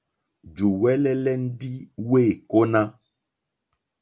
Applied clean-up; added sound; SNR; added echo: none; none; none; none.